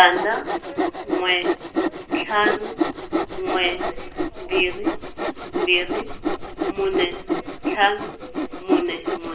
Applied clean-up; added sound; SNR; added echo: none; Sawing; 1 dB; reverberation time 0.5 s.